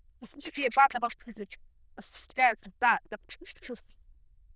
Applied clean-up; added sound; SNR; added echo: neural diffusion model UNIVERSE++.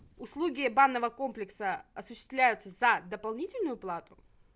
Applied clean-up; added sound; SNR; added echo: none; none; none; none.